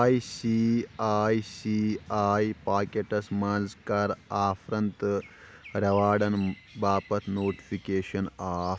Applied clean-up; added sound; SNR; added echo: none; none; none; none.